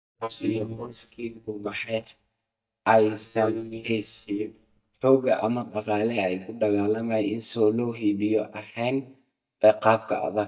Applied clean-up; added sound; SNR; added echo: neural mask model DeepFilterNet 3.